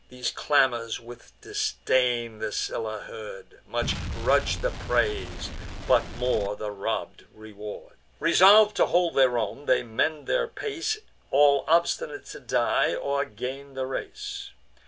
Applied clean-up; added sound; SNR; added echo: none; Explosion; 7 dB; none.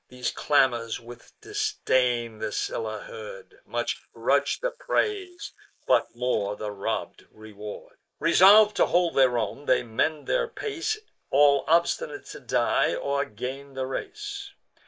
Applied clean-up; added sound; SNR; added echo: neural mask model Resemble Enhance denoiser.